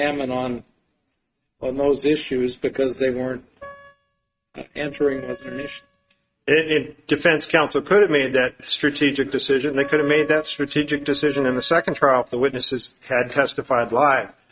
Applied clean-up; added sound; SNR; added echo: neural mask model RNNoise.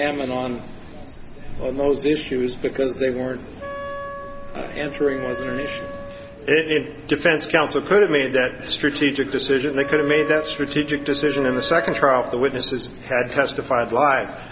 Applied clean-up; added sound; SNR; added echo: none; Wind instrument, woodwind instrument; 12 dB; none.